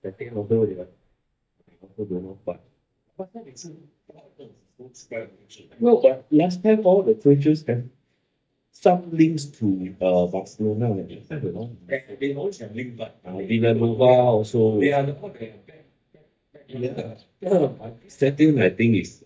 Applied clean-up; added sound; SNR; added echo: neural mask model DeepFilterNet 3.